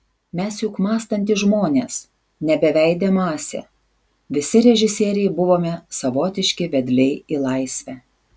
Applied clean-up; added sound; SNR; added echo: none; none; none; none.